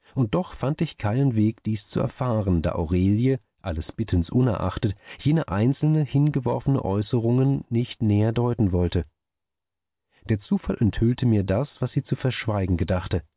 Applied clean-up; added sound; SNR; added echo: none; none; none; none.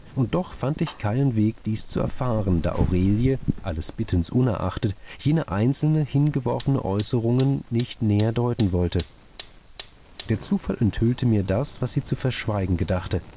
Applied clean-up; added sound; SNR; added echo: none; Fire; 12 dB; none.